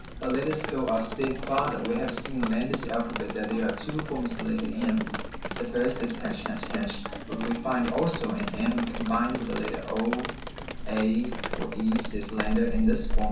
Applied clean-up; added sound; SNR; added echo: none; Drip; 4 dB; reverberation time 0.6 s.